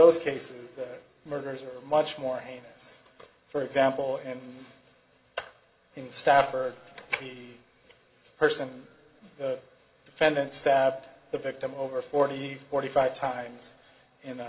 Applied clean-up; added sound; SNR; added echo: none; none; none; reverberation time 1.1 s.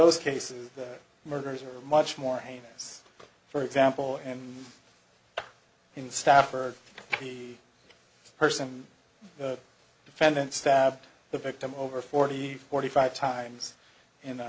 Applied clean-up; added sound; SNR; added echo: none; none; none; none.